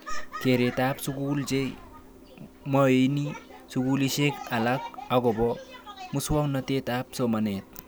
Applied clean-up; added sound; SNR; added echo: none; none; none; none.